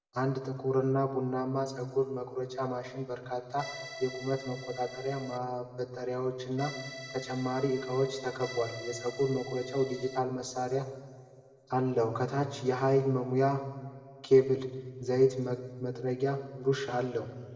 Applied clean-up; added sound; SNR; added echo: none; Accordion; 13 dB; reverberation time 1.7 s.